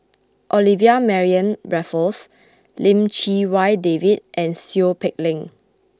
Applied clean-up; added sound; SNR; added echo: none; none; none; none.